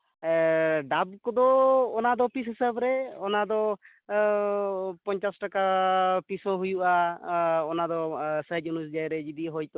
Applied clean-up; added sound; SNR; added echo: none; none; none; none.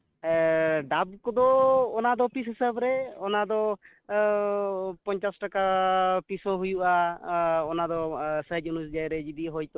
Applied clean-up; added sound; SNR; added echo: neural mask model RNNoise.